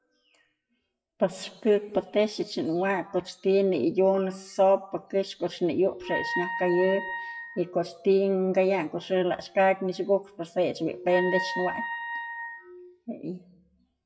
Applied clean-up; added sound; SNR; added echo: classical method WPE with log-MMSE.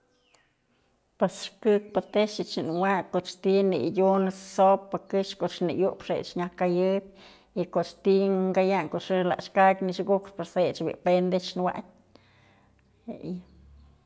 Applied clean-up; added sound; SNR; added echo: none; none; none; none.